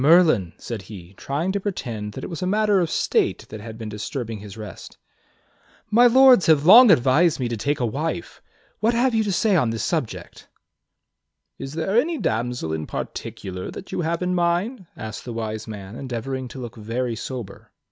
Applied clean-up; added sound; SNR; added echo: none; none; none; none.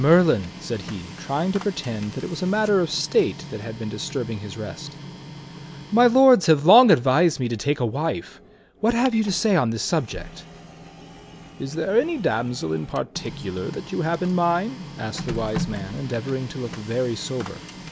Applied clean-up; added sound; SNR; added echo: none; Printer; 14 dB; none.